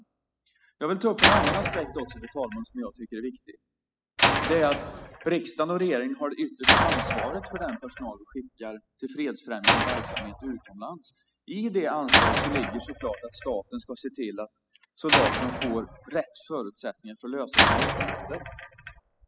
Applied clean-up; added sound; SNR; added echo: classical method spectral subtraction.